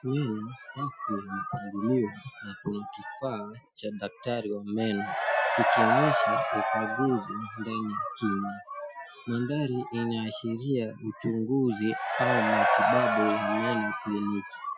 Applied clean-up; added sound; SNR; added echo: classical method Wiener filter.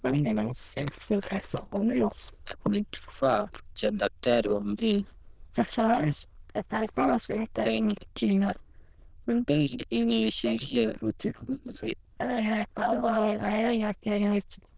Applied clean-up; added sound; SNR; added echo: neural diffusion model UNIVERSE++.